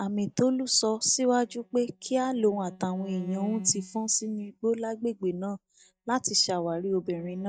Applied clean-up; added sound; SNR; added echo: neural mask model DeepFilterNet 3.